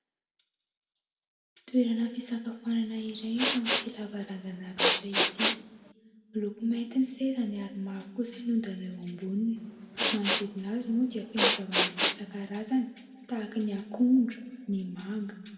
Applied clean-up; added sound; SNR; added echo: none; Respiratory sounds; -1 dB; reverberation time 1.7 s.